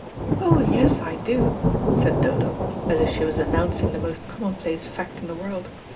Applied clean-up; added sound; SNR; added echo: none; Thunder / Rain; -3 dB; reverberation time 0.2 s.